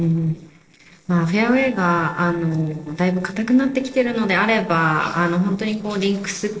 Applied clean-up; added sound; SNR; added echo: neural separator model SepFormer DNS4.